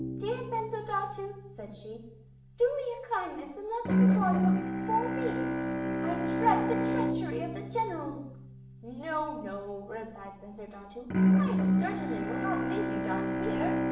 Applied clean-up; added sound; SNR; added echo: none; Bowed string instrument; -4 dB; reverberation time 0.6 s.